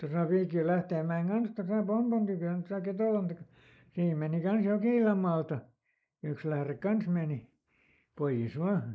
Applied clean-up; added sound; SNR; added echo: neural mask model Resemble Enhance denoiser.